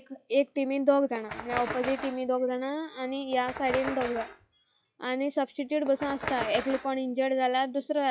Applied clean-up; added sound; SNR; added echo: classical method log-MMSE.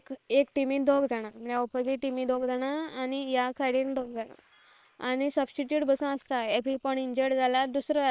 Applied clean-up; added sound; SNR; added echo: neural separator model SepFormer WHAM!.